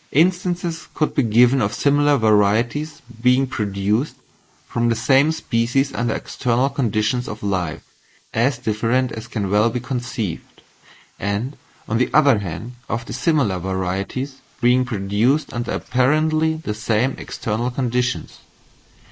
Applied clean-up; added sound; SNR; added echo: neural mask model Resemble Enhance denoiser.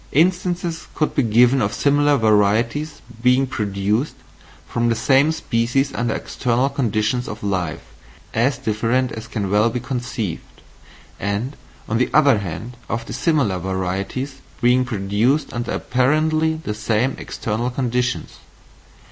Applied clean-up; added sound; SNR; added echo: none; none; none; none.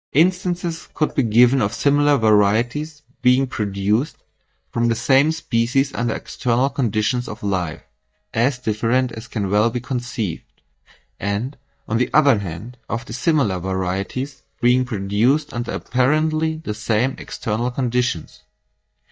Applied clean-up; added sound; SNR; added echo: neural mask model DeepFilterNet 3.